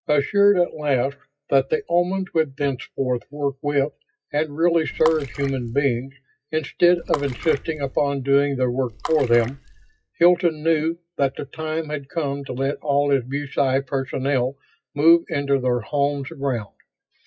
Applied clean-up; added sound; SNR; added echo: classical method WPE with log-MMSE.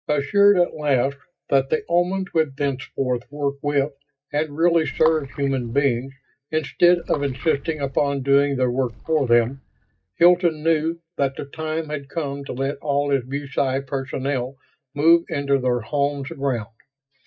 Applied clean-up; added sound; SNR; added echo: neural mask model DeepFilterNet 3.